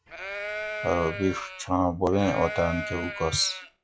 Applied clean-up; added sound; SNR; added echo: classical method log-MMSE.